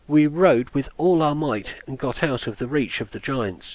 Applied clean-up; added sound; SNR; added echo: none; none; none; none.